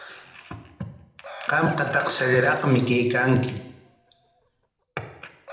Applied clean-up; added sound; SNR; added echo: none; Chicken, rooster; 18 dB; reverberation time 0.8 s.